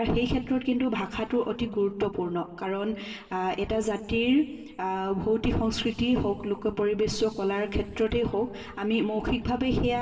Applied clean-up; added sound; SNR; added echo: none; none; none; reverberation time 2.3 s.